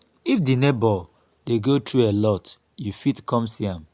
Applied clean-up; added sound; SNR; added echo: none; none; none; none.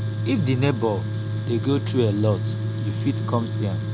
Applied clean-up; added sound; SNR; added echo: none; Tools; 0 dB; none.